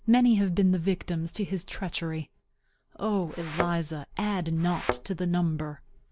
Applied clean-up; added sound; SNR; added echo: none; Thump, thud; 7 dB; none.